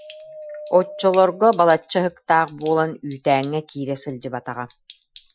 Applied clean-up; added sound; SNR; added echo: classical method Wiener filter.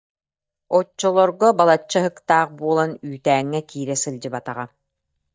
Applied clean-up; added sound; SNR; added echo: neural mask model DeepFilterNet 3.